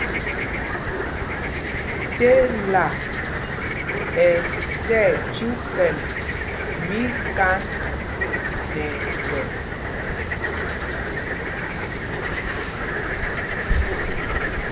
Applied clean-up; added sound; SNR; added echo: none; Cricket; -4 dB; none.